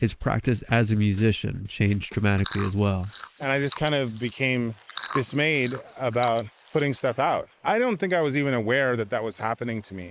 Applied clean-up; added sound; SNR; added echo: neural mask model Resemble Enhance denoiser.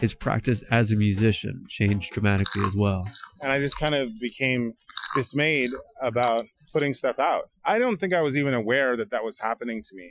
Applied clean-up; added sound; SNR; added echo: classical method Wiener filter.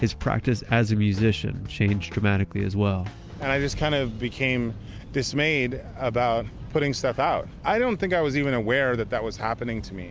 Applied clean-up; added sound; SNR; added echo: none; none; none; none.